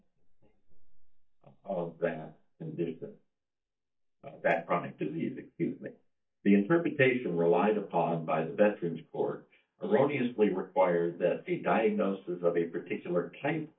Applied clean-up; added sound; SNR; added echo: neural mask model DeepFilterNet 3.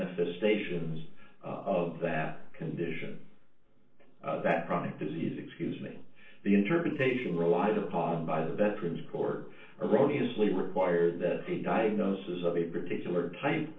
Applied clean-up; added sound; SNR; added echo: neural separator model SepFormer DNS4.